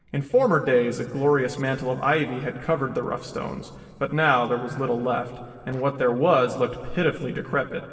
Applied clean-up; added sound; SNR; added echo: neural separator model SepFormer DNS4.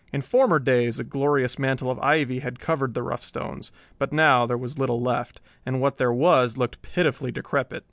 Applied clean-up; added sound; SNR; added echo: none; none; none; none.